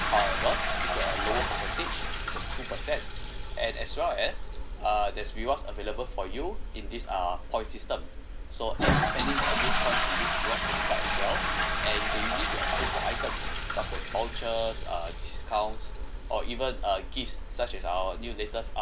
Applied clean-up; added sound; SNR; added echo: none; Toilet flush; -3 dB; none.